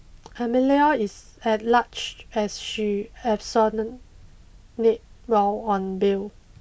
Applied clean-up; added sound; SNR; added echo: none; none; none; none.